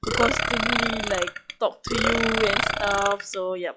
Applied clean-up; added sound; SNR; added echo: classical method log-MMSE.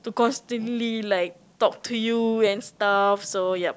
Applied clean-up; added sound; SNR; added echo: none; none; none; none.